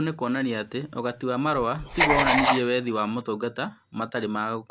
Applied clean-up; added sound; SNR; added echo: none; Writing; 1 dB; none.